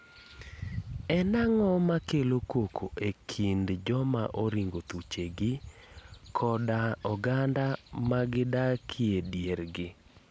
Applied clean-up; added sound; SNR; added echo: none; none; none; none.